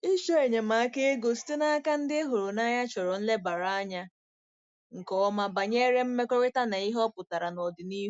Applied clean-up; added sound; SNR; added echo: none; none; none; none.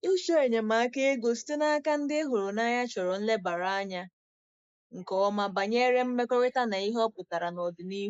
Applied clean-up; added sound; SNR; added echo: neural mask model Resemble Enhance denoiser.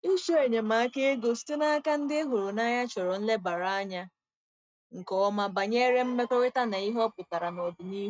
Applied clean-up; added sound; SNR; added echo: neural mask model RNNoise.